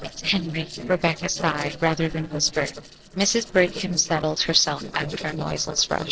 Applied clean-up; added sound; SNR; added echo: neural separator model SepFormer DNS4.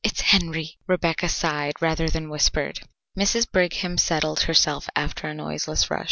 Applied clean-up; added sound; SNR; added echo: none; none; none; none.